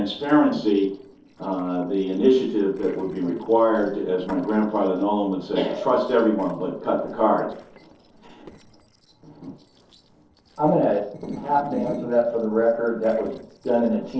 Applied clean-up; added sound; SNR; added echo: neural separator model SepFormer DNS4.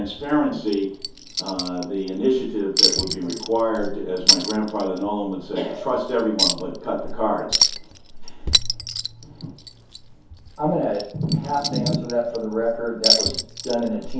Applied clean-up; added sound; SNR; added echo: none; Chink, clink; 1 dB; reverberation time 0.6 s.